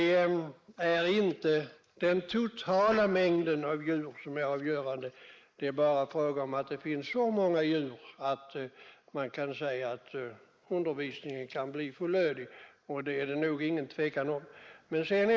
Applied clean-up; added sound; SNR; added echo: neural mask model Resemble Enhance denoiser.